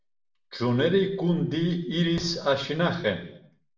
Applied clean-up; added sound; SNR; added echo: none; none; none; reverberation time 0.7 s.